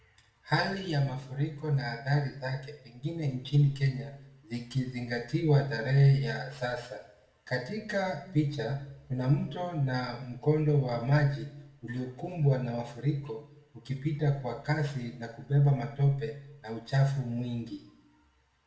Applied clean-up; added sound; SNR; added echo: none; none; none; reverberation time 0.6 s.